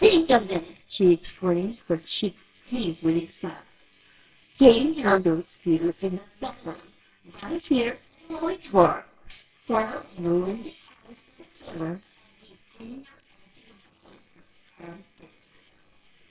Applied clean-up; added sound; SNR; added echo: neural separator model SepFormer WHAMR!.